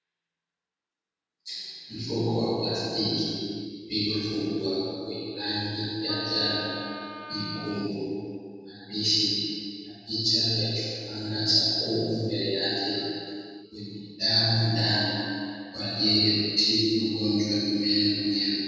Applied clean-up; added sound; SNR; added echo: none; Wind instrument, woodwind instrument; 14 dB; reverberation time 2.1 s.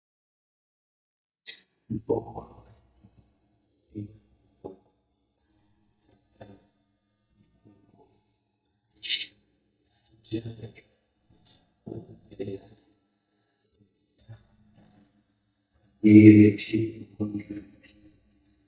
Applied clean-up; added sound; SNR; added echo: neural mask model DeepFilterNet 3.